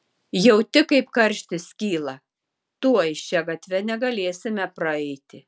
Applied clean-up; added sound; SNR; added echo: none; none; none; none.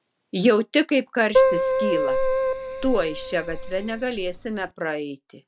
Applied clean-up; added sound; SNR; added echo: none; Keyboard (musical); -2 dB; none.